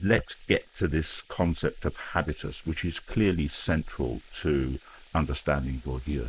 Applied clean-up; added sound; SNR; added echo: neural mask model Resemble Enhance denoiser.